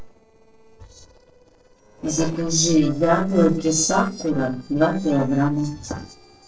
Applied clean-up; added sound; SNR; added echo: neural separator model SepFormer DNS4.